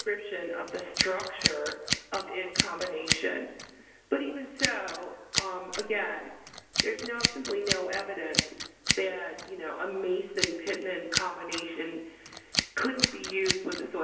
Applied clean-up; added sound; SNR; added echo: none; Scissors; 0 dB; reverberation time 1.0 s.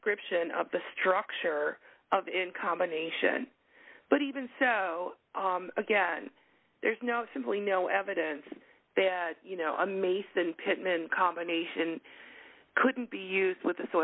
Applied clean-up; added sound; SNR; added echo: none; none; none; none.